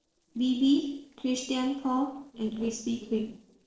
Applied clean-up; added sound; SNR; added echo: neural separator model SepFormer DNS4.